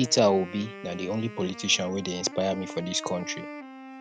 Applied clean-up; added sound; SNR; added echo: none; Wind instrument, woodwind instrument; 13 dB; none.